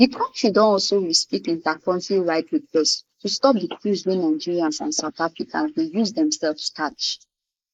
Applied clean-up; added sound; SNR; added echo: neural mask model Resemble Enhance denoiser.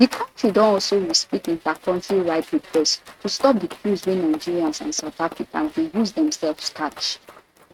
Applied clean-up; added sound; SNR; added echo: neural mask model RNNoise.